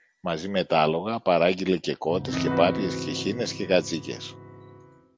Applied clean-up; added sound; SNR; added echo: none; Piano; 7 dB; none.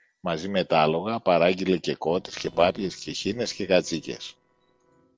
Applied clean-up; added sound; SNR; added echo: neural separator model SepFormer DNS4.